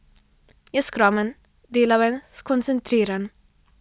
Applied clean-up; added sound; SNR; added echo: none; none; none; none.